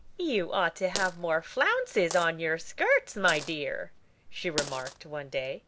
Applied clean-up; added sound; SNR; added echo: none; Coin (dropping); 13 dB; none.